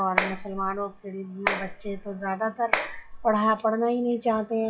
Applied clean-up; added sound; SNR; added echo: classical method WPE with log-MMSE.